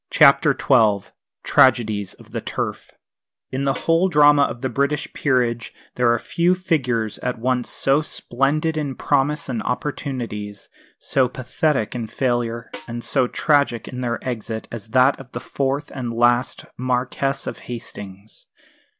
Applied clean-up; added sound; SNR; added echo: none; Snare drum; 20 dB; none.